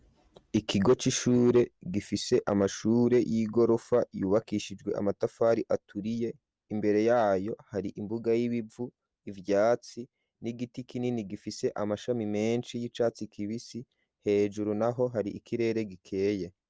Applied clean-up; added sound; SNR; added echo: none; none; none; none.